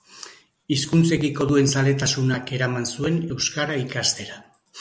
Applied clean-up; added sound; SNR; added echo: none; none; none; none.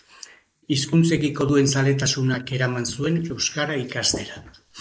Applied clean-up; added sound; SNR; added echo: neural mask model Resemble Enhance denoiser.